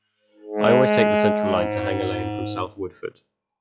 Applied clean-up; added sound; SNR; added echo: classical method log-MMSE.